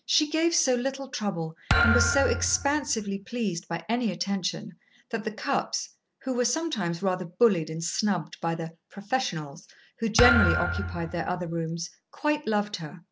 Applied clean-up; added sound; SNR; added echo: none; Thump, thud; 0 dB; none.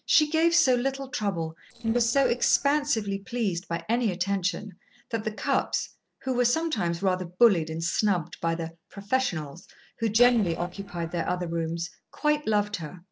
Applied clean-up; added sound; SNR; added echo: neural separator model SepFormer DNS4.